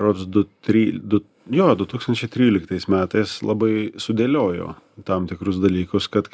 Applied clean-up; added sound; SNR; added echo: none; none; none; none.